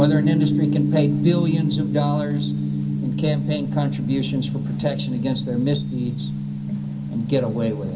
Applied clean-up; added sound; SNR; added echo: none; Gong; -1 dB; reverberation time 0.3 s.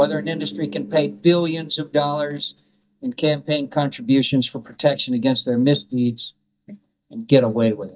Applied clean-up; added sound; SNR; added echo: neural mask model DeepFilterNet 3.